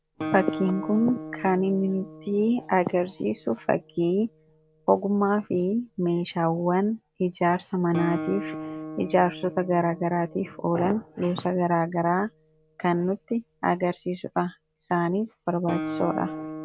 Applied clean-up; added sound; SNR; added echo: none; Guitar; 13 dB; none.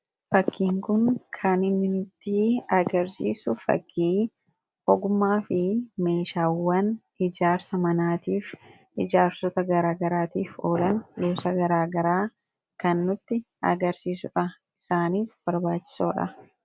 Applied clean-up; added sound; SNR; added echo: none; none; none; none.